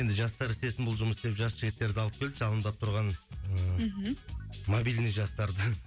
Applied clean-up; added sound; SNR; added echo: none; none; none; none.